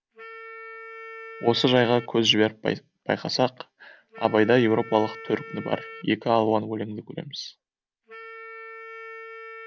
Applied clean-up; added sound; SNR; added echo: none; Wind instrument, woodwind instrument; 17 dB; none.